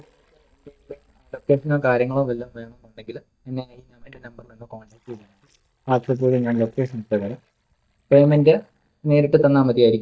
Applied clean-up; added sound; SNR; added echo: neural mask model DeepFilterNet 3.